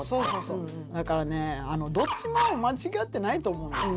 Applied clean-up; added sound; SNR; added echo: none; Dog; 8 dB; none.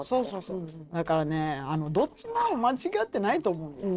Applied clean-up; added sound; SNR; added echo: neural separator model SepFormer DNS4.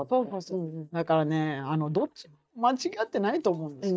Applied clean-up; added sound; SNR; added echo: neural mask model DeepFilterNet 3.